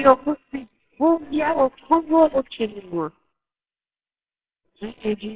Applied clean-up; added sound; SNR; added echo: neural separator model SepFormer WHAMR!.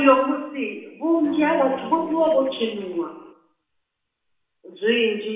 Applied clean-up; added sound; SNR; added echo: none; Guitar; 17 dB; reverberation time 0.8 s.